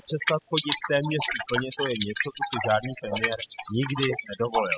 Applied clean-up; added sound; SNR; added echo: classical method spectral subtraction.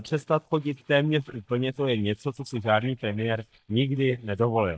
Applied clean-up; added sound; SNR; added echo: neural mask model DeepFilterNet 3.